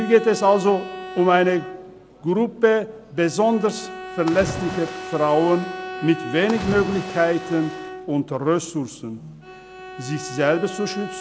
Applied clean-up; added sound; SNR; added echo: none; Splash, splatter + Bowed string instrument; 12 dB; none.